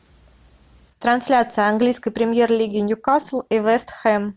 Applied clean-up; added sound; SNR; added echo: none; none; none; none.